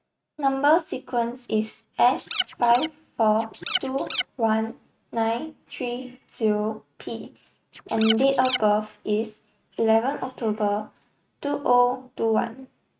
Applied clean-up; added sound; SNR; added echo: neural mask model RNNoise.